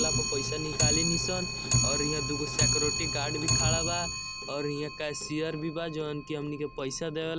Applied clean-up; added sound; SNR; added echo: none; Clock; -3 dB; none.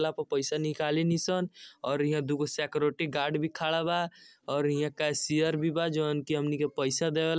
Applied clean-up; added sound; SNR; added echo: none; none; none; none.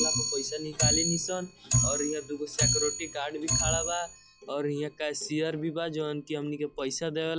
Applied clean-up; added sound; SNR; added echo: classical method log-MMSE.